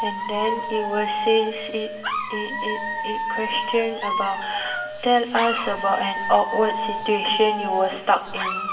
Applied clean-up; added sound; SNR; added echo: none; Alarm / Dog; 4 dB; reverberation time 1.9 s.